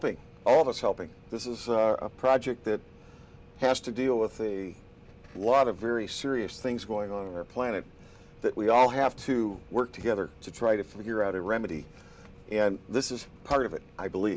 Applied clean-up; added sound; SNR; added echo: none; none; none; none.